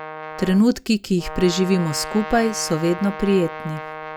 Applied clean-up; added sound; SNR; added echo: none; Brass instrument; 12 dB; none.